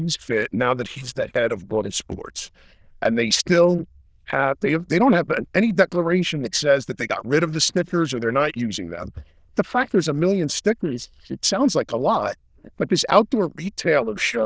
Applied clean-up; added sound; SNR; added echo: neural diffusion model UNIVERSE++.